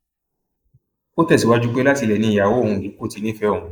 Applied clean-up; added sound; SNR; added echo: neural mask model Resemble Enhance denoiser.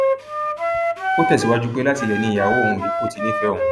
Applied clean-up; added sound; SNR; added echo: none; Wind instrument, woodwind instrument; 0 dB; none.